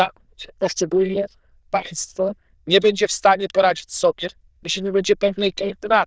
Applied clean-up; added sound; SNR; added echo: neural diffusion model UNIVERSE++.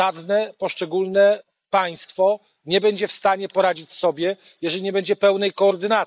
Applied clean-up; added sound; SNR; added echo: neural mask model Resemble Enhance denoiser.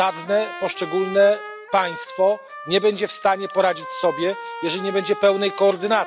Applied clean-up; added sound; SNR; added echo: none; Trumpet; 13 dB; none.